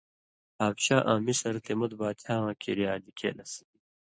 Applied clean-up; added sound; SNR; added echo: none; none; none; none.